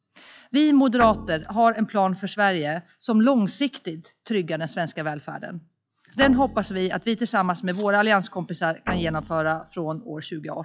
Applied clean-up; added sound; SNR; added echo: classical method log-MMSE.